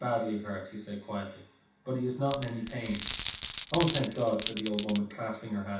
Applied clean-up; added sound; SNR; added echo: none; Glass; -2 dB; reverberation time 0.7 s.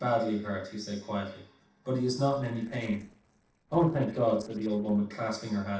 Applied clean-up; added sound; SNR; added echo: neural separator model SepFormer DNS4.